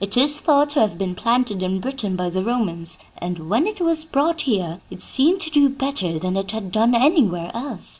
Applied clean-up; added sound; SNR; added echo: none; none; none; none.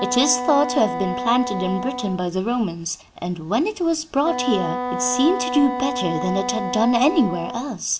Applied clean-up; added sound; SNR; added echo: none; Wind instrument, woodwind instrument; 6 dB; none.